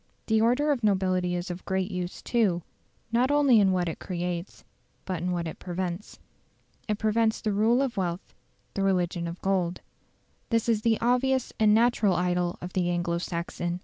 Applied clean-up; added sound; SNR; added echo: none; none; none; none.